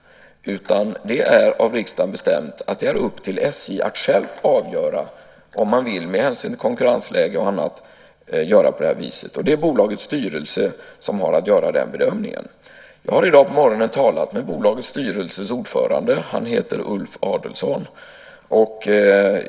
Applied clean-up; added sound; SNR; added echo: none; none; none; none.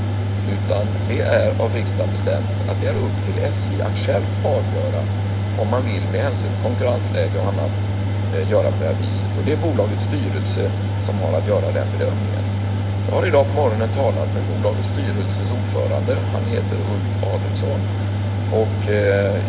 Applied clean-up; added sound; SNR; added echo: none; Mechanical fan; -3 dB; none.